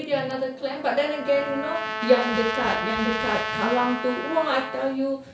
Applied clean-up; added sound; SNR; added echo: none; Trumpet; 6 dB; none.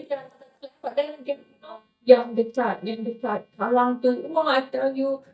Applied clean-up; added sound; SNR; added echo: neural mask model DeepFilterNet 3.